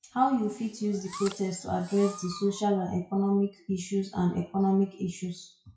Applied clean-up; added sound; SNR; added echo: classical method WPE with log-MMSE.